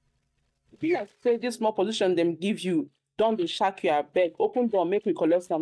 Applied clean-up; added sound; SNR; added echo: neural mask model DeepFilterNet 3.